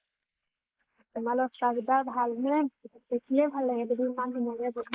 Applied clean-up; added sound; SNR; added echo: neural mask model Resemble Enhance denoiser.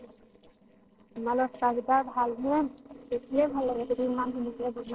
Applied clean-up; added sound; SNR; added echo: neural separator model SepFormer DNS4.